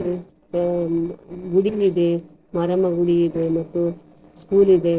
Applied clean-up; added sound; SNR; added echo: neural separator model SepFormer DNS4.